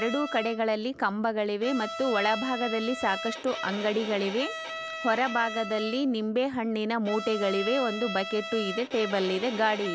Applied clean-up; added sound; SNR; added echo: none; Bowed string instrument; 9 dB; none.